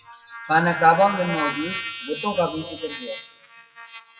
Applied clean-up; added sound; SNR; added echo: classical method WPE with log-MMSE.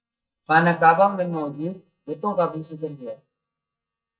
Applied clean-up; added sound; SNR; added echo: neural mask model DeepFilterNet 3.